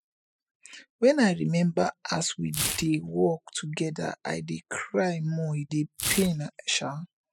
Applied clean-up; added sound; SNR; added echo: classical method spectral subtraction.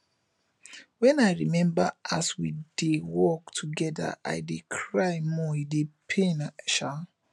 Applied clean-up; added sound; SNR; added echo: none; none; none; none.